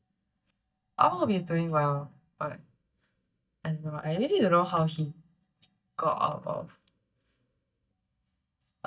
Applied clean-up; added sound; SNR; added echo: neural mask model DeepFilterNet 3.